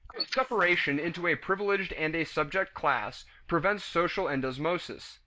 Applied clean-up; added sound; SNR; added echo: neural mask model Resemble Enhance denoiser.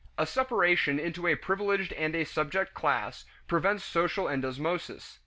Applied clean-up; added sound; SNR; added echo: none; none; none; none.